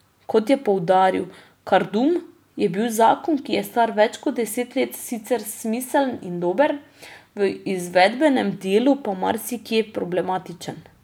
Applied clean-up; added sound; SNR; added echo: none; none; none; none.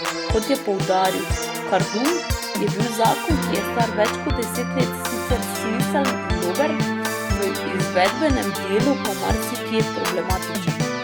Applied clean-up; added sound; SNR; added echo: none; Organ; 0 dB; none.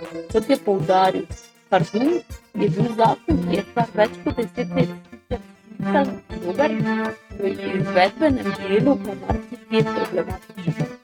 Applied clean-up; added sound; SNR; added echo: neural mask model RNNoise.